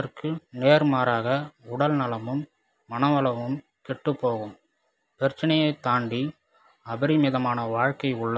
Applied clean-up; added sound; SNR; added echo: none; none; none; none.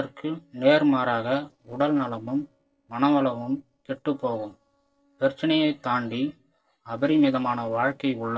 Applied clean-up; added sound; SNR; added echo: neural separator model SepFormer DNS4.